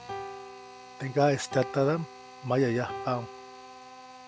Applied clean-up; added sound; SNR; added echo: none; Drill + Piano; 12 dB; none.